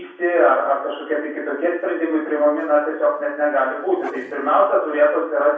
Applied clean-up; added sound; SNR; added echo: none; Dog; 18 dB; reverberation time 0.6 s.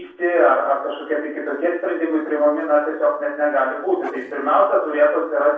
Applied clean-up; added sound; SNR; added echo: neural separator model SepFormer DNS4.